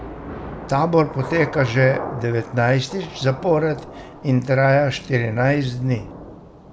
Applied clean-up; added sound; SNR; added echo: none; Thunder / Rain; 14 dB; none.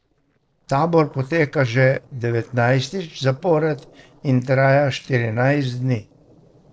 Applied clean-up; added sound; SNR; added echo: neural separator model SepFormer DNS4.